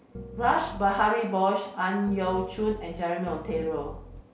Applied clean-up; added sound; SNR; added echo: none; Piano; 12 dB; none.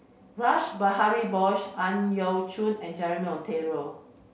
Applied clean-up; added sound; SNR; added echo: none; none; none; none.